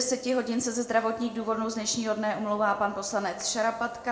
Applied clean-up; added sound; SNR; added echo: none; none; none; reverberation time 1.0 s.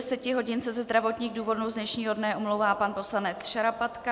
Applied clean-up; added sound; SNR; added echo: none; none; none; none.